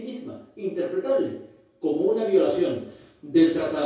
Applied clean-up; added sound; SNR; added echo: none; none; none; reverberation time 0.6 s.